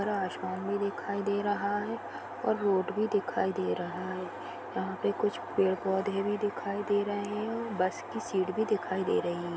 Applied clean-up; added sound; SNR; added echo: none; none; none; none.